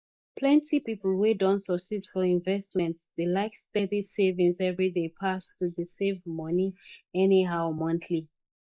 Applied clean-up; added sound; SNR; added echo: neural mask model Resemble Enhance denoiser.